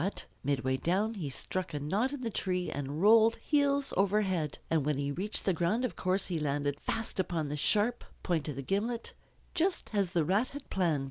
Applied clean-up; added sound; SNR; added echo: none; none; none; none.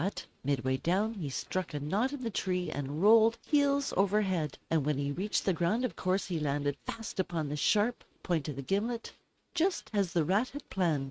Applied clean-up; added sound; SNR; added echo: neural mask model RNNoise.